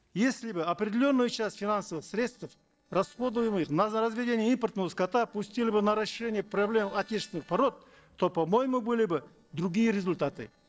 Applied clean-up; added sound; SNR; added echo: neural separator model SepFormer DNS4.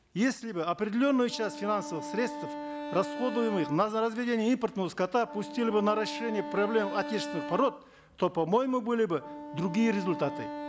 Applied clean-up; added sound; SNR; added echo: none; Wind instrument, woodwind instrument; 11 dB; none.